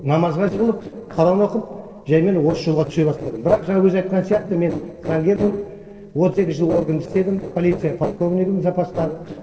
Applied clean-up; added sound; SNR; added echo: neural separator model SepFormer DNS4.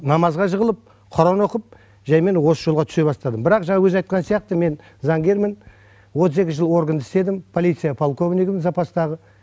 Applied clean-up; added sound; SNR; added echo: none; none; none; none.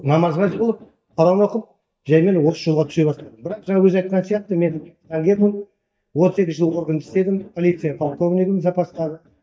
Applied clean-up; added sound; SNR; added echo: neural mask model DeepFilterNet 3.